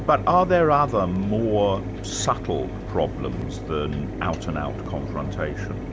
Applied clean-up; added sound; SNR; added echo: none; Mechanisms; 7 dB; none.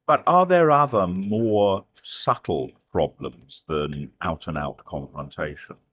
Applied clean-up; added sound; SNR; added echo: neural mask model DeepFilterNet 3.